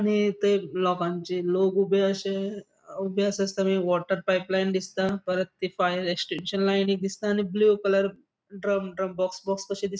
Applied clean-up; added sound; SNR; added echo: none; none; none; none.